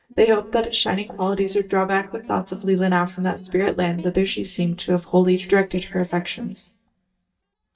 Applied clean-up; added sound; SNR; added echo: neural mask model DeepFilterNet 3.